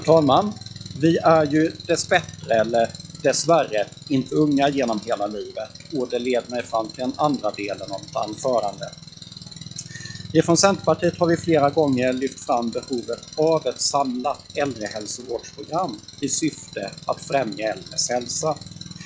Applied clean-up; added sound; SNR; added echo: classical method log-MMSE.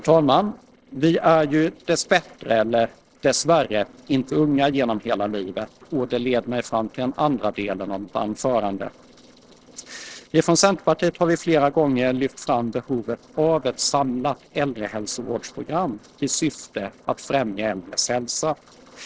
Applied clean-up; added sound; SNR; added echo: neural separator model SepFormer DNS4.